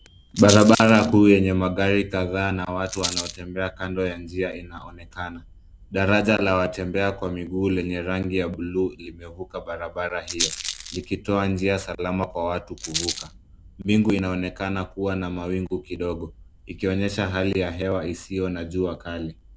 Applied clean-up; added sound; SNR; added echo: none; Rattle; 14 dB; none.